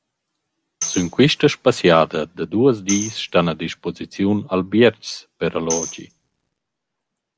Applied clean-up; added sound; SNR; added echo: none; Tambourine; 12 dB; none.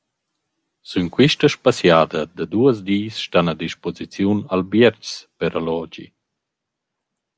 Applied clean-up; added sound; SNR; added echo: none; none; none; none.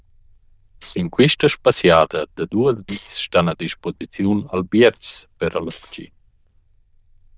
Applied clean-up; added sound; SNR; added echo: neural diffusion model UNIVERSE++.